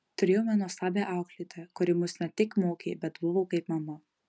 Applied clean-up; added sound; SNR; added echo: none; none; none; none.